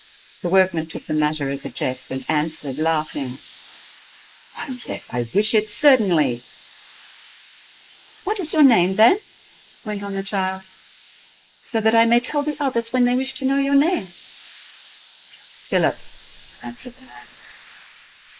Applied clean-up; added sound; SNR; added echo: neural mask model Resemble Enhance denoiser.